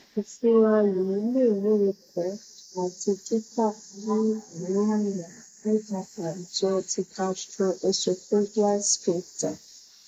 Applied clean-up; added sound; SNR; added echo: neural mask model Resemble Enhance denoiser.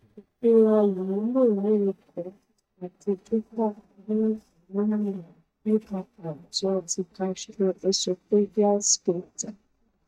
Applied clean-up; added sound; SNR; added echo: neural mask model DeepFilterNet 3.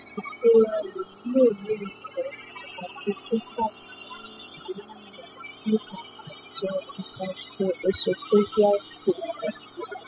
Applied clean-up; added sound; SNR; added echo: classical method spectral subtraction.